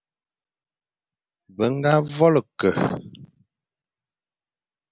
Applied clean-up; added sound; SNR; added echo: none; none; none; none.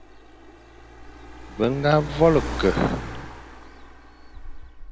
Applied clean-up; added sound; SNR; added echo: none; Car; 9 dB; none.